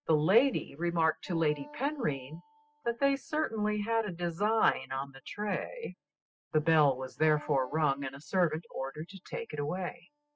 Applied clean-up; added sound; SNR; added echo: classical method spectral subtraction.